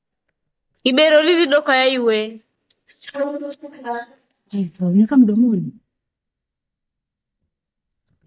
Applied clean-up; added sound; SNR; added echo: neural mask model DeepFilterNet 3.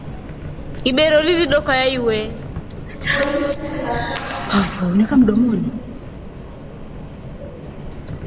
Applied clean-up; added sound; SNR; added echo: none; Subway, metro, underground; 10 dB; none.